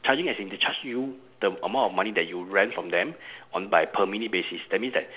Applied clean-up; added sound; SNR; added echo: none; none; none; none.